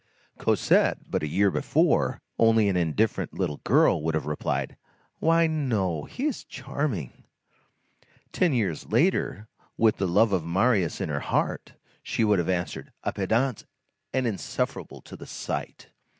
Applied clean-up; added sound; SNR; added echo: none; none; none; none.